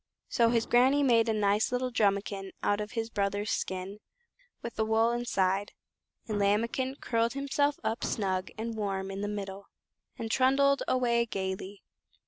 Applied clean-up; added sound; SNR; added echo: none; Explosion; 17 dB; none.